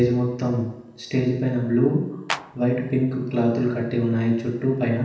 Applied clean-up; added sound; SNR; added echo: none; Clapping; 8 dB; reverberation time 0.9 s.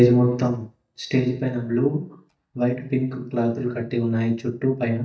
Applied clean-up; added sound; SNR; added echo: neural mask model DeepFilterNet 3.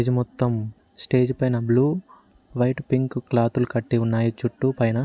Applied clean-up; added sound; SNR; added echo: none; none; none; none.